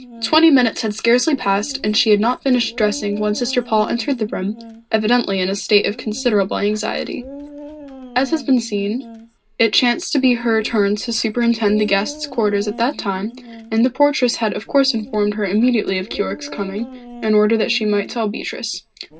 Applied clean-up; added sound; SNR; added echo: none; Dog; 19 dB; reverberation time 0.2 s.